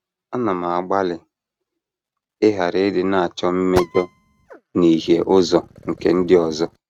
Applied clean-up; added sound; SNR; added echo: neural mask model RNNoise.